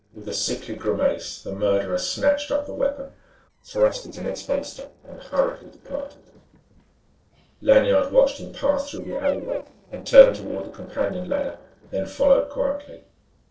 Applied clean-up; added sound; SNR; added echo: neural separator model SepFormer DNS4.